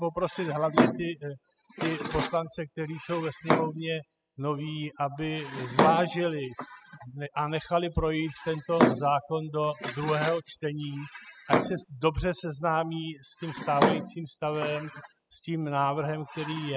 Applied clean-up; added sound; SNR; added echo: classical method spectral subtraction.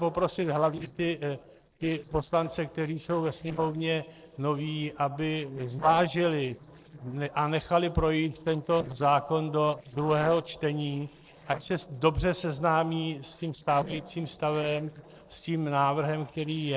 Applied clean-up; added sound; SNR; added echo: neural separator model SepFormer DNS4.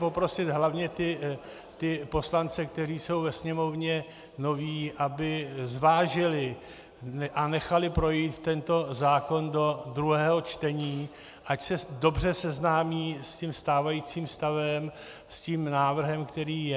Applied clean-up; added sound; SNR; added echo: none; none; none; none.